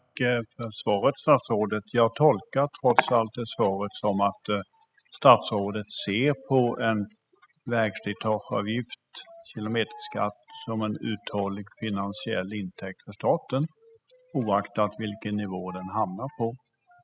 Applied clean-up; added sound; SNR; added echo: classical method spectral subtraction.